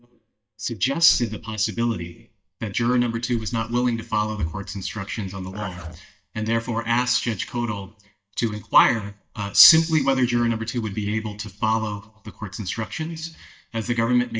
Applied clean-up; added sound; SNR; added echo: neural mask model DeepFilterNet 3.